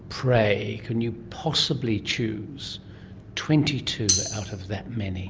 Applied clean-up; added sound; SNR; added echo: none; Tambourine; 0 dB; none.